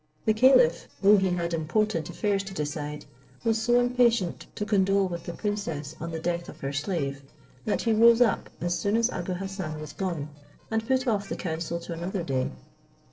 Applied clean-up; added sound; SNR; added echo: neural separator model SepFormer DNS4.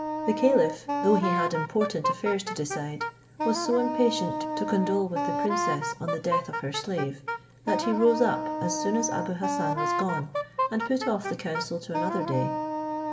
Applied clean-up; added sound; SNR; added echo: none; Wind instrument, woodwind instrument; 2 dB; reverberation time 1.6 s.